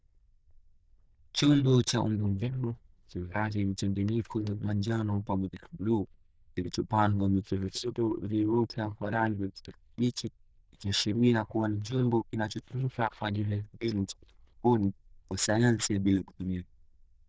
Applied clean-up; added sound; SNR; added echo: neural diffusion model UNIVERSE++.